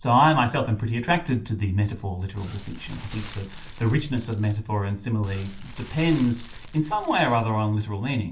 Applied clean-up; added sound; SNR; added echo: none; Fire; 15 dB; reverberation time 0.3 s.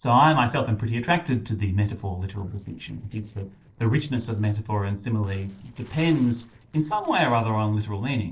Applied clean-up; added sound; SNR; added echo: neural separator model SepFormer DNS4.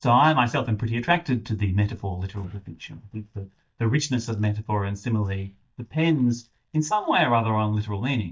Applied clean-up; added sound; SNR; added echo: neural mask model DeepFilterNet 3.